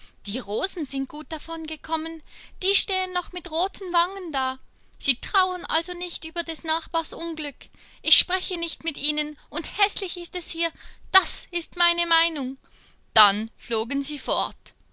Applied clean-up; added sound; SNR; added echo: none; none; none; none.